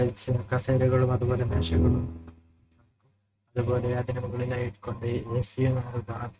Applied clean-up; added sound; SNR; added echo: neural mask model RNNoise.